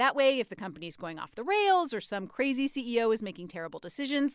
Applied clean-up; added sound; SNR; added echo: none; none; none; none.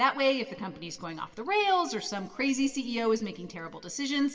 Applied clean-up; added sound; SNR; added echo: none; none; none; reverberation time 1.3 s.